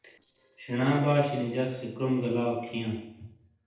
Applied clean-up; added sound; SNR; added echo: neural separator model SepFormer DNS4.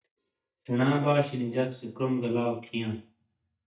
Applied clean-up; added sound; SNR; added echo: neural mask model DeepFilterNet 3.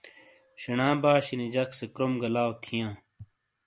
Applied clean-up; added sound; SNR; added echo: none; none; none; none.